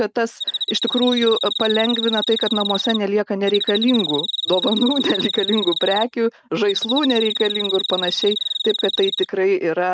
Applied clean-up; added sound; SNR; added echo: none; Cricket; 4 dB; none.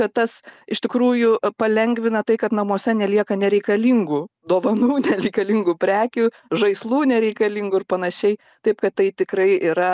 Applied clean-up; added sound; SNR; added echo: none; none; none; none.